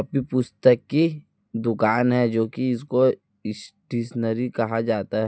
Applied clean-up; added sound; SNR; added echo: none; none; none; none.